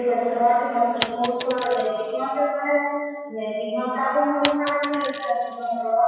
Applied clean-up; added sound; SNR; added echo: classical method WPE with log-MMSE.